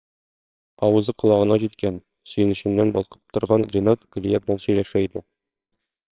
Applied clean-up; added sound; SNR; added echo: neural separator model SepFormer WHAMR!.